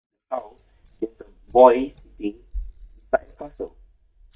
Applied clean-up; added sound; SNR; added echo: neural mask model DeepFilterNet 3.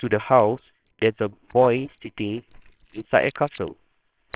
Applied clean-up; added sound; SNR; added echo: neural separator model SepFormer WHAMR!.